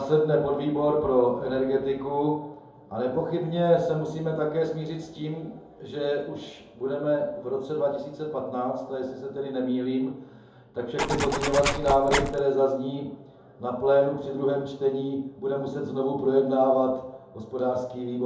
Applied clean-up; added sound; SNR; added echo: none; Zipper (clothing); 2 dB; reverberation time 2.6 s.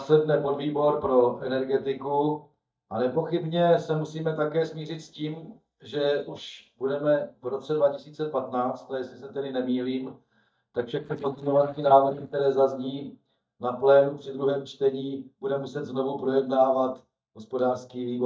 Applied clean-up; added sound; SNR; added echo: neural mask model DeepFilterNet 3.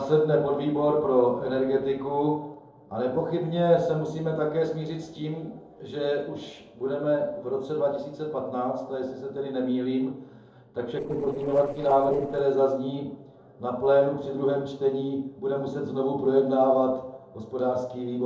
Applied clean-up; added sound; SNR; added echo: neural separator model SepFormer DNS4.